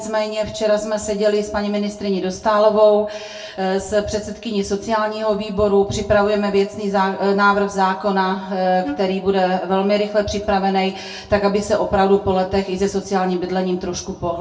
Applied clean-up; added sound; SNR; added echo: none; Wind instrument, woodwind instrument; 12 dB; reverberation time 0.2 s.